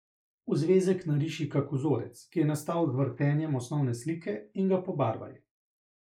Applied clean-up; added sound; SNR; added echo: neural mask model Resemble Enhance denoiser.